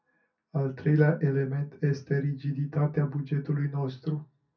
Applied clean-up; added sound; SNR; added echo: none; none; none; reverberation time 0.3 s.